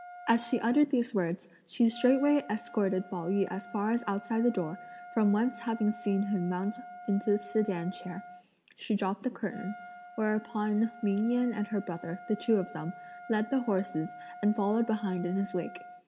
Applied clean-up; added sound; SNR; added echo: none; Trumpet; 17 dB; none.